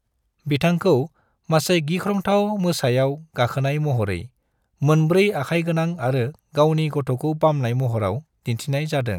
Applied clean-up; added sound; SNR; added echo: none; none; none; none.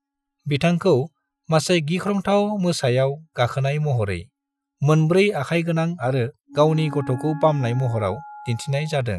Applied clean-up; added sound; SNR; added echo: classical method Wiener filter.